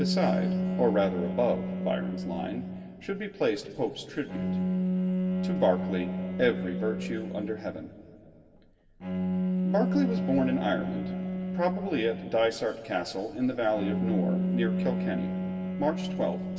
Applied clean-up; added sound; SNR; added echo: none; Bowed string instrument; 0 dB; reverberation time 2.5 s.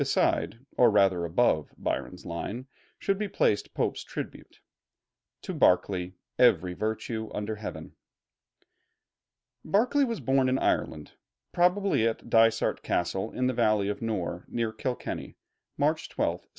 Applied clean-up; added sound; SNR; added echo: none; none; none; none.